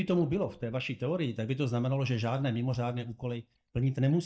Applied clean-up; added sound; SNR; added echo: neural mask model DeepFilterNet 3.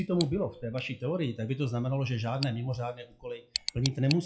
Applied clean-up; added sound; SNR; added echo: classical method WPE with log-MMSE.